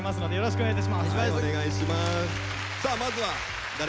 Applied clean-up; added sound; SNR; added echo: none; Bowed string instrument; 0 dB; none.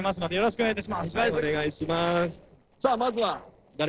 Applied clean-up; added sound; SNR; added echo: neural separator model SepFormer DNS4.